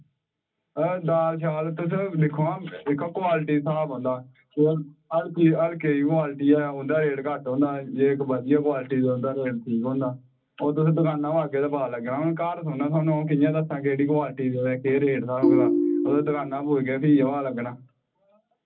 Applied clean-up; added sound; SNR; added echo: none; Ringtone; -1 dB; reverberation time 0.4 s.